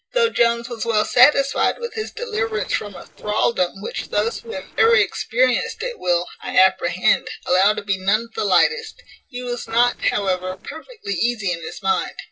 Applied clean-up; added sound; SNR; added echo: neural separator model SepFormer DNS4.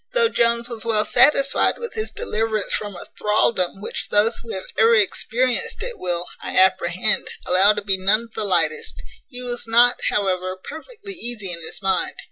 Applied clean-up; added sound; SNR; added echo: none; none; none; none.